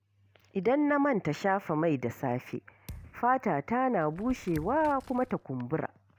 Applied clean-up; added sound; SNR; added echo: none; Crumpling, crinkling + Thump, thud; 19 dB; none.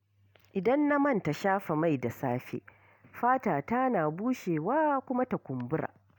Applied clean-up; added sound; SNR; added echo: none; none; none; none.